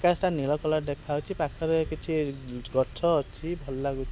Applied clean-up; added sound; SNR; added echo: none; none; none; none.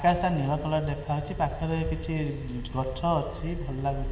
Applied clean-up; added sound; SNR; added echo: none; none; none; reverberation time 2.2 s.